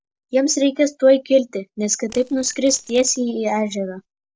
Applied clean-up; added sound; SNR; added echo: neural separator model SepFormer DNS4.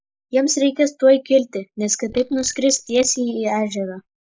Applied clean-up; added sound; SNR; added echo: neural mask model Resemble Enhance denoiser.